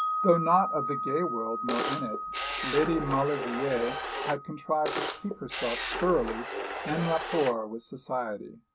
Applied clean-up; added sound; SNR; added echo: none; Wind chime + Camera; 4 dB; none.